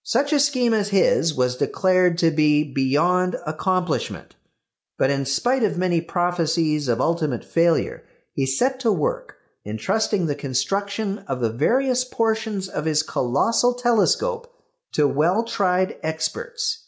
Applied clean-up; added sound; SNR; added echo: none; none; none; none.